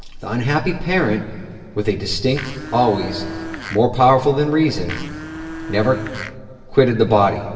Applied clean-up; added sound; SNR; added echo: none; Domestic sounds, home sounds; 11 dB; reverberation time 2.2 s.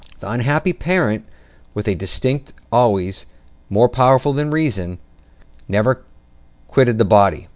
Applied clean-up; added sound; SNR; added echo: none; none; none; none.